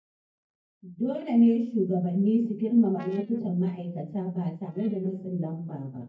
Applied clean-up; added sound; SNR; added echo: neural mask model DeepFilterNet 3.